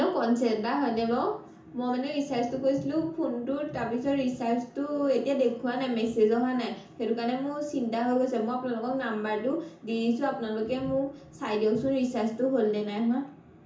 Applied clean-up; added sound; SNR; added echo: none; none; none; reverberation time 0.6 s.